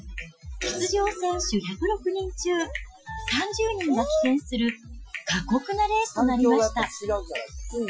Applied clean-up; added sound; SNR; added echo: classical method Wiener filter.